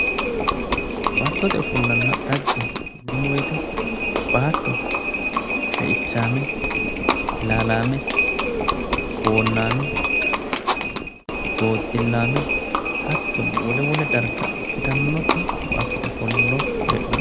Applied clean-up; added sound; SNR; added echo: none; Livestock, farm animals, working animals; -3 dB; none.